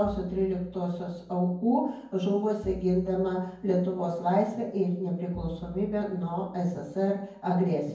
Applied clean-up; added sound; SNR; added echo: none; Bowed string instrument; 20 dB; reverberation time 0.9 s.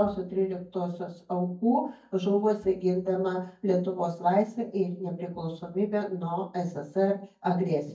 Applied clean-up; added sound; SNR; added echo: neural mask model DeepFilterNet 3.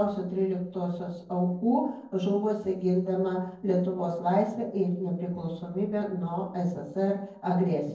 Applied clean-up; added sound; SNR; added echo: neural separator model SepFormer DNS4.